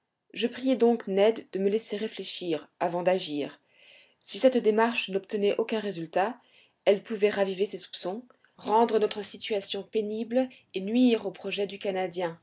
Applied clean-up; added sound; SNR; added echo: none; none; none; none.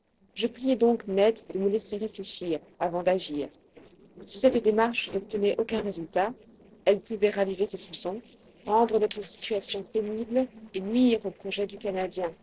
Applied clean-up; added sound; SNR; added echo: neural separator model SepFormer DNS4.